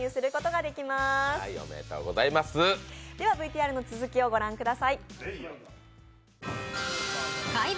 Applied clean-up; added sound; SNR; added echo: none; none; none; none.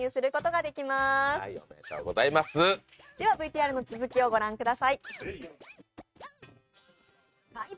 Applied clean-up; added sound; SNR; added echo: neural mask model RNNoise.